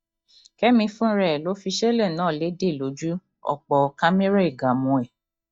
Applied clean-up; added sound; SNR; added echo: neural mask model DeepFilterNet 3.